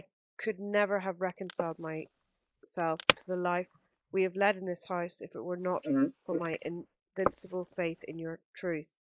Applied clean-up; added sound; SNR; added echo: neural mask model Resemble Enhance denoiser.